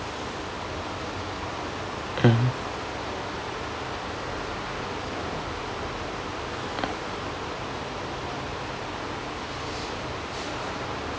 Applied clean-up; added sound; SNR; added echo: none; none; none; none.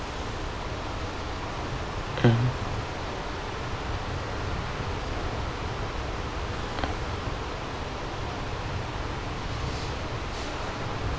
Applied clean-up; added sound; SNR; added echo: none; Wind; 2 dB; none.